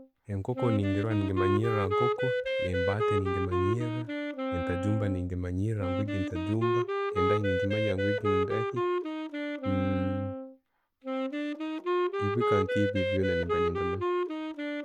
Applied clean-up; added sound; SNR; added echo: none; Wind instrument, woodwind instrument; -2 dB; none.